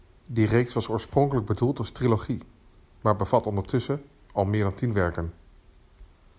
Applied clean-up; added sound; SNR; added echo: none; none; none; none.